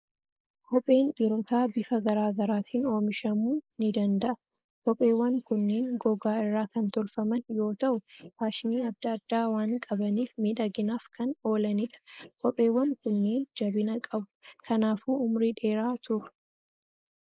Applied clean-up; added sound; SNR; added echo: neural mask model Resemble Enhance denoiser.